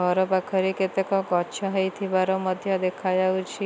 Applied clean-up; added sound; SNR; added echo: none; none; none; none.